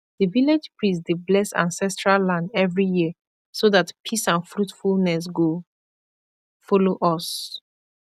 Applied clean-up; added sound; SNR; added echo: none; none; none; none.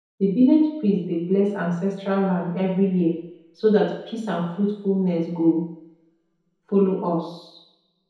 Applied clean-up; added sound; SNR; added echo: none; none; none; reverberation time 1.9 s.